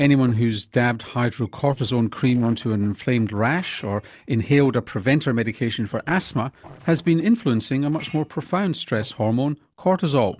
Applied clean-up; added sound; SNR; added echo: neural separator model SepFormer DNS4.